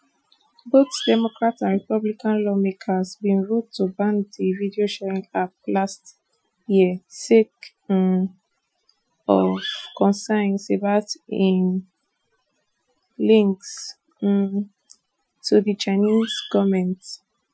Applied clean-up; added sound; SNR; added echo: classical method Wiener filter.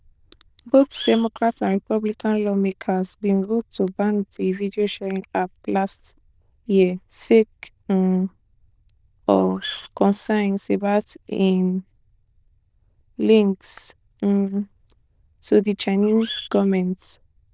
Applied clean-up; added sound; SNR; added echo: neural diffusion model UNIVERSE++.